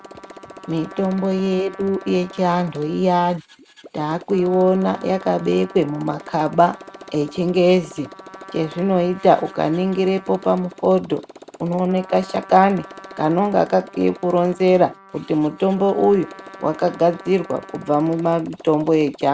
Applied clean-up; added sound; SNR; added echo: none; Motorcycle + Trumpet; 19 dB; none.